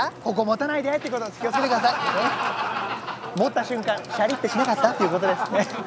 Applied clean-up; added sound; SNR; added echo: none; Sink (filling or washing) / Water tap, faucet / Water; 15 dB; none.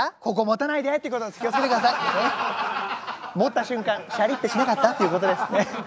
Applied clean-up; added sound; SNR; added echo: none; none; none; none.